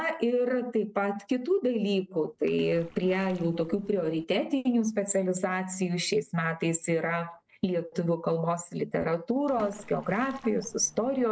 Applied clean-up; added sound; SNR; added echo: neural separator model SepFormer DNS4.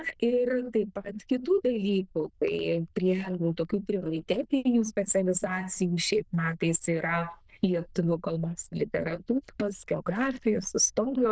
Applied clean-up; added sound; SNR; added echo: neural diffusion model UNIVERSE++.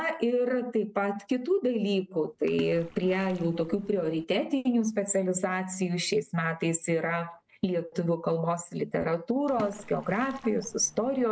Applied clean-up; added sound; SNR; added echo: none; Splash, splatter; 18 dB; none.